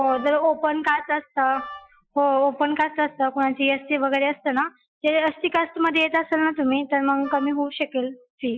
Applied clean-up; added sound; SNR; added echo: classical method Wiener filter.